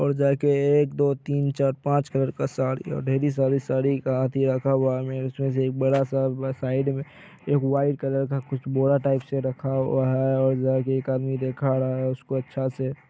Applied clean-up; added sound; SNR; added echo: none; none; none; none.